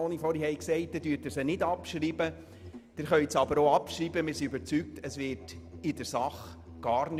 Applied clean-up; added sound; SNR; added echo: none; Musical instrument; 17 dB; none.